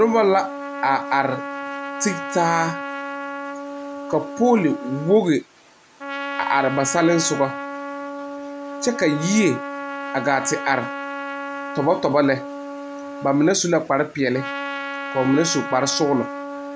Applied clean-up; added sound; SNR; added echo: none; Trumpet; 8 dB; none.